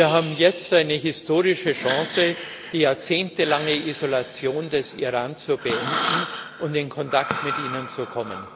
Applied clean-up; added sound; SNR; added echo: none; Breathing; 9 dB; none.